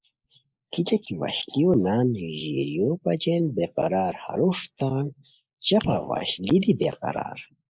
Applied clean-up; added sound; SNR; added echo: neural mask model Resemble Enhance denoiser.